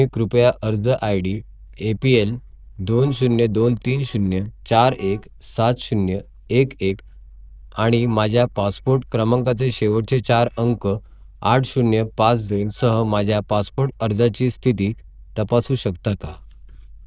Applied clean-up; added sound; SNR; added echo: neural diffusion model UNIVERSE++.